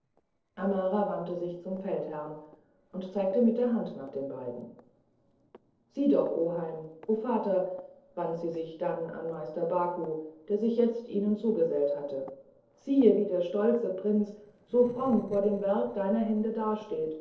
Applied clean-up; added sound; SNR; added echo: neural separator model SepFormer DNS4.